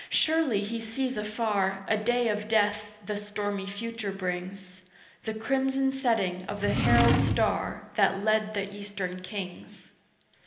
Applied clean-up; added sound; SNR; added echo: none; Drawer open or close; -2 dB; reverberation time 0.8 s.